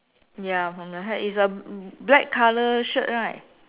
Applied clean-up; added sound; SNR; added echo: none; none; none; none.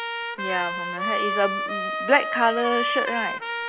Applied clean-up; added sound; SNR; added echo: none; Trumpet; 2 dB; none.